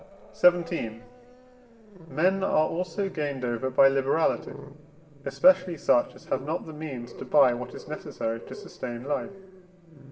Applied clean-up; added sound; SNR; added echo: none; Growling; 18 dB; reverberation time 1.5 s.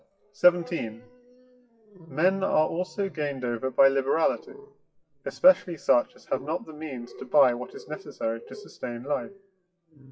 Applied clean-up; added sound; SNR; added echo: classical method WPE with log-MMSE.